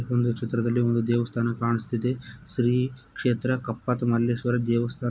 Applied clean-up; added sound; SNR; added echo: none; none; none; none.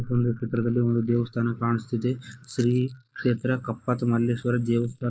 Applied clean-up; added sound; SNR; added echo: neural mask model Resemble Enhance denoiser.